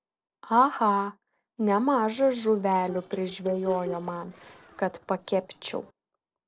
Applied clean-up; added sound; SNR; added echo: neural separator model SepFormer DNS4.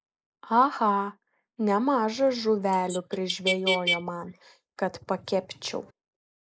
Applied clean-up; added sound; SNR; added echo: neural mask model Resemble Enhance denoiser.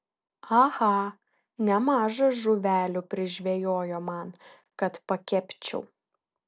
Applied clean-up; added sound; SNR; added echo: none; none; none; none.